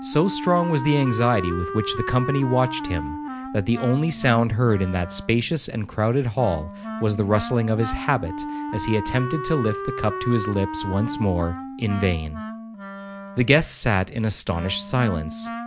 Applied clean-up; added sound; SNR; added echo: none; Wind instrument, woodwind instrument; 9 dB; none.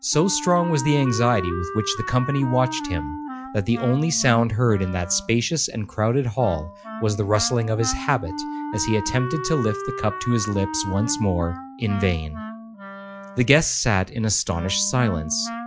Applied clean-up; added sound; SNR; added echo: classical method log-MMSE.